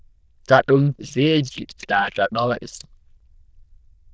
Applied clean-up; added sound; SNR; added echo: neural diffusion model UNIVERSE++.